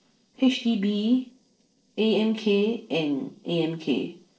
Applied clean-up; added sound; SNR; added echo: neural separator model SepFormer DNS4.